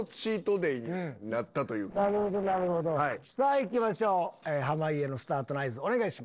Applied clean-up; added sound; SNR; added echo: neural separator model SepFormer DNS4.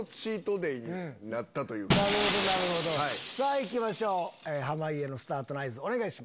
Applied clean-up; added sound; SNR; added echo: none; Shatter; 1 dB; none.